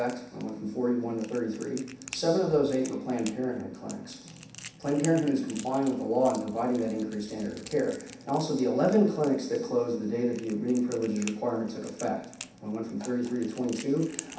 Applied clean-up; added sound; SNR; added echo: none; Crackle; 19 dB; reverberation time 0.7 s.